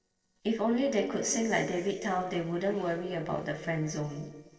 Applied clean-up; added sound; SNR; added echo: neural separator model SepFormer DNS4.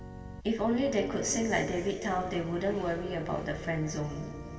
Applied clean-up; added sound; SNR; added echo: none; Organ; 12 dB; reverberation time 2.4 s.